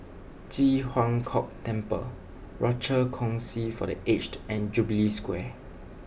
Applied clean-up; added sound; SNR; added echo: none; none; none; none.